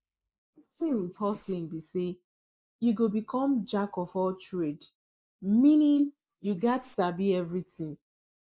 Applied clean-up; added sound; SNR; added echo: neural mask model Resemble Enhance denoiser.